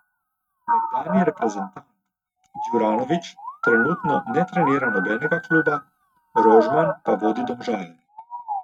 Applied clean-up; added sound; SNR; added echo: neural mask model RNNoise.